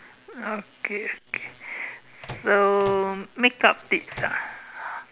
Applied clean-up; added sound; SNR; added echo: none; Microwave oven; 15 dB; none.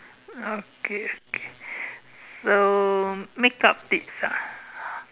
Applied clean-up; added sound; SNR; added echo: none; none; none; none.